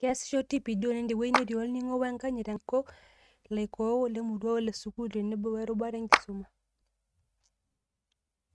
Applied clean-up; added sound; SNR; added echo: neural mask model RNNoise.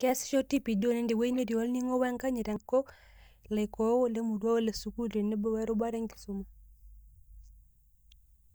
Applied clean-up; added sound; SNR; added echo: neural mask model DeepFilterNet 3.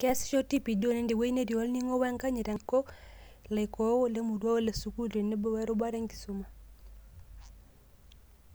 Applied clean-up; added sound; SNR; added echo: none; none; none; none.